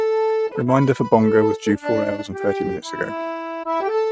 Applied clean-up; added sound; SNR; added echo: neural mask model RNNoise.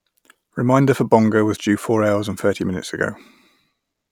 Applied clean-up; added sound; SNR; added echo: none; none; none; none.